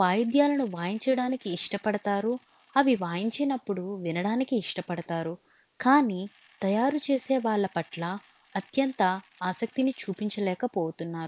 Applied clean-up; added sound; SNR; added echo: neural mask model Resemble Enhance denoiser.